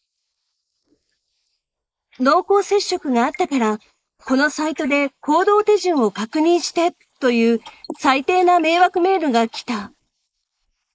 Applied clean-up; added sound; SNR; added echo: neural mask model Resemble Enhance denoiser.